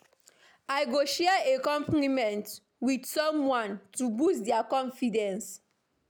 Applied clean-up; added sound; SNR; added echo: none; none; none; none.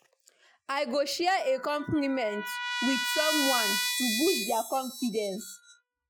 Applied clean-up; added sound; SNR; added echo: classical method Wiener filter.